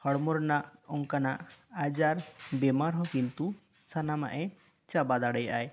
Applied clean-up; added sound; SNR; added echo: none; none; none; none.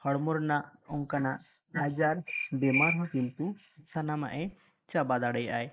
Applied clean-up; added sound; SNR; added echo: neural mask model Resemble Enhance denoiser.